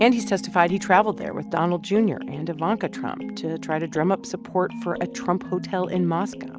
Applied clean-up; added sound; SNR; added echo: none; none; none; none.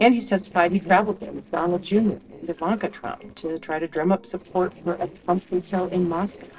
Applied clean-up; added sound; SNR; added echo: neural separator model SepFormer DNS4.